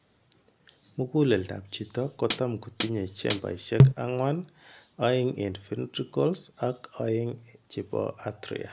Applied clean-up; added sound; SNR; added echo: none; Hi-hat; -5 dB; none.